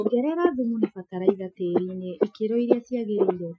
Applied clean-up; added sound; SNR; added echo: classical method Wiener filter.